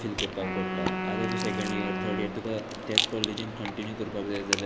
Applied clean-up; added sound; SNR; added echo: none; Rattle + Wind instrument, woodwind instrument; -1 dB; none.